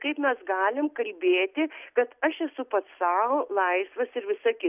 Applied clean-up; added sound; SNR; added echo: none; none; none; none.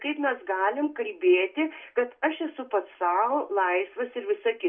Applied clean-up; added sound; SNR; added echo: none; none; none; reverberation time 0.2 s.